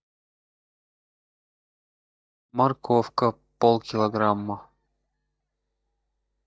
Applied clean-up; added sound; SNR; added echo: neural mask model DeepFilterNet 3.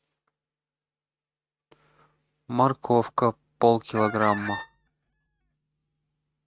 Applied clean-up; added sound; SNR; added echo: neural mask model RNNoise.